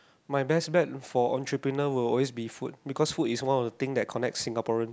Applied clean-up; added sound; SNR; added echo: none; none; none; none.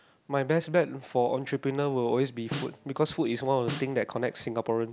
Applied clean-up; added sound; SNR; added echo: none; Snare drum; 11 dB; none.